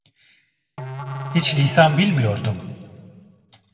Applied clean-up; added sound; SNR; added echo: none; Musical instrument; 11 dB; reverberation time 1.5 s.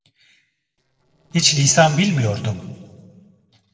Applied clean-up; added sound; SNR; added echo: neural separator model SepFormer DNS4.